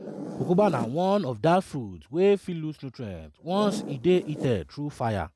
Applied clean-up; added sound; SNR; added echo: none; Zipper (clothing); 13 dB; none.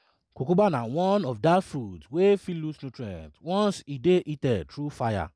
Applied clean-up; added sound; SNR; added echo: none; none; none; none.